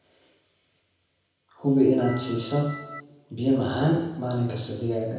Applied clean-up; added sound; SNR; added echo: none; Organ; 18 dB; reverberation time 0.8 s.